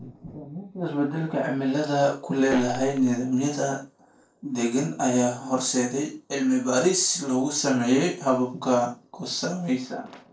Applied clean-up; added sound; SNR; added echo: neural separator model SepFormer DNS4.